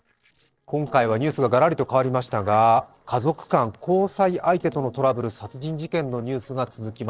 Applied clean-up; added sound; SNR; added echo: neural separator model SepFormer DNS4.